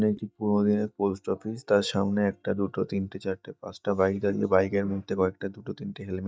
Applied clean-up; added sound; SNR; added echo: neural mask model DeepFilterNet 3.